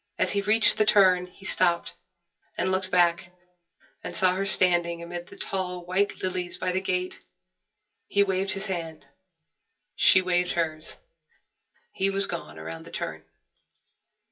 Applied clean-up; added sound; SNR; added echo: classical method WPE with log-MMSE.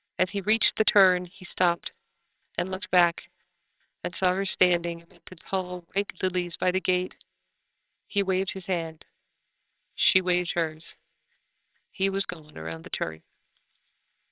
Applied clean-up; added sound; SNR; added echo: neural separator model SepFormer WHAMR!.